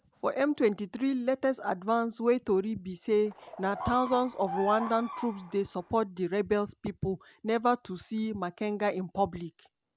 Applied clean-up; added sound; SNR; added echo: none; Bird vocalization, bird call, bird song; 10 dB; none.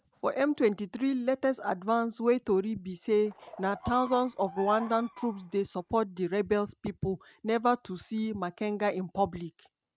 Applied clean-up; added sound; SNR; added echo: neural mask model RNNoise.